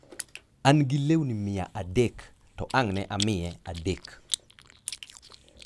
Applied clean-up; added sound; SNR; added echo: none; Chewing, mastication; 14 dB; none.